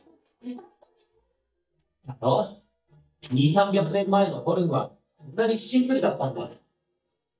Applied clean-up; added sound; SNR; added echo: neural mask model DeepFilterNet 3.